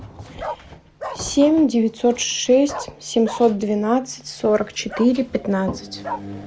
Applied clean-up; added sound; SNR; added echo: none; Bark; 16 dB; none.